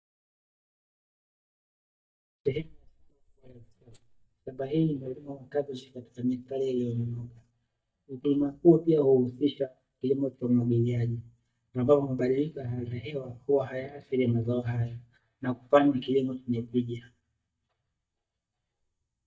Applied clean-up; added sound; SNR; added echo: neural mask model DeepFilterNet 3.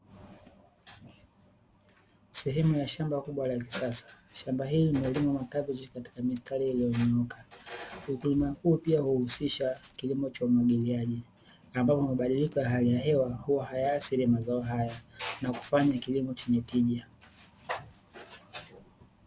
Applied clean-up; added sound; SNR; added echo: none; none; none; none.